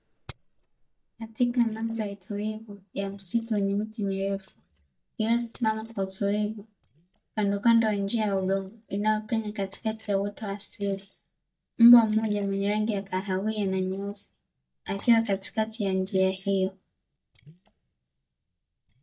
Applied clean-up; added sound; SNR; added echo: neural mask model DeepFilterNet 3.